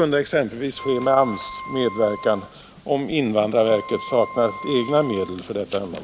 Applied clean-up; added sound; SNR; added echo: none; Wind instrument, woodwind instrument; 15 dB; none.